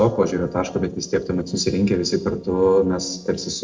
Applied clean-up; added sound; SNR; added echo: neural separator model SepFormer DNS4.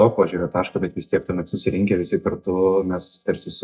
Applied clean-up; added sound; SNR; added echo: neural mask model DeepFilterNet 3.